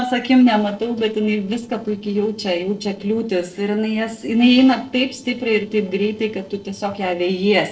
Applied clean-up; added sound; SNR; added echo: neural separator model SepFormer DNS4.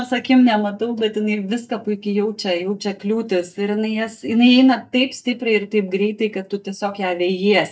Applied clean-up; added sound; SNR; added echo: neural mask model DeepFilterNet 3.